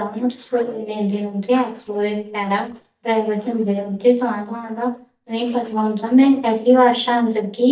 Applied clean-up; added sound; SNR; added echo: neural mask model DeepFilterNet 3.